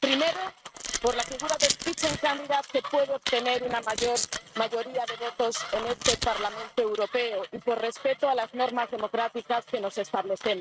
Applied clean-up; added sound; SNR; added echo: neural mask model RNNoise.